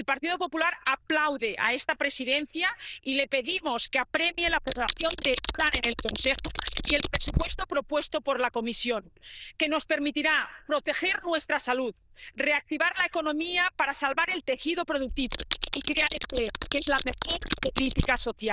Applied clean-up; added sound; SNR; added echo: neural diffusion model UNIVERSE++.